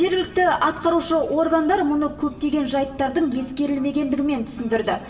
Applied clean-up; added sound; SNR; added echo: none; Insect; 20 dB; reverberation time 0.8 s.